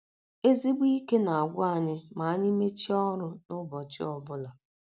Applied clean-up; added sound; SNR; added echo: none; none; none; none.